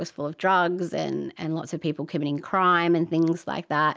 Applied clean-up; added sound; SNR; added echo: none; none; none; none.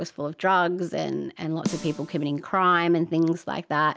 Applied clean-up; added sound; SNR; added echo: none; Snare drum; 13 dB; none.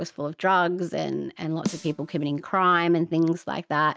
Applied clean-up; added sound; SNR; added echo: neural mask model RNNoise.